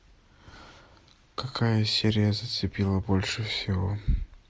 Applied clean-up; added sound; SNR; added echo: none; none; none; none.